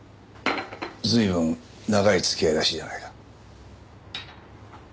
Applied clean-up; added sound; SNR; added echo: none; none; none; none.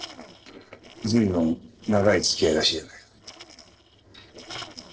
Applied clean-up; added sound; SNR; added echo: neural separator model SepFormer DNS4.